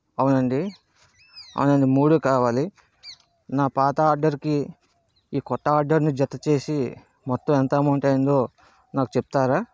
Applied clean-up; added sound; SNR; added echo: none; none; none; none.